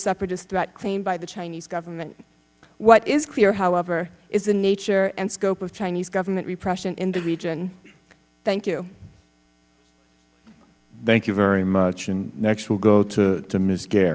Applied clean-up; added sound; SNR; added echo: none; none; none; none.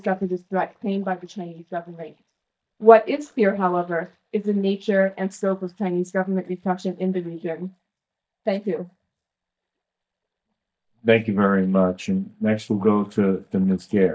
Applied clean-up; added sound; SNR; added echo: neural mask model DeepFilterNet 3.